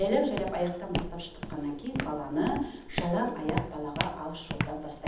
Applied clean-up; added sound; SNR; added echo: none; Walk, footsteps; 5 dB; reverberation time 0.8 s.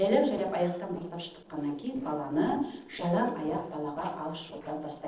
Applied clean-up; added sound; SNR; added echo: neural separator model SepFormer DNS4.